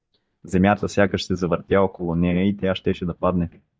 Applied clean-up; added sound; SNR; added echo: neural mask model DeepFilterNet 3.